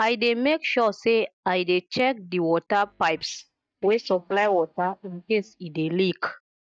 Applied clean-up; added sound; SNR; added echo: neural mask model DeepFilterNet 3.